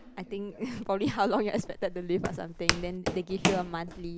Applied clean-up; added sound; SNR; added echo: none; Walk, footsteps; 4 dB; none.